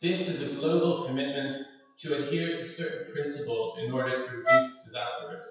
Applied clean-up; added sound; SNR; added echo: classical method WPE with log-MMSE.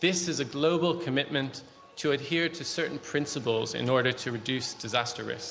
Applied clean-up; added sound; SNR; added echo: none; none; none; none.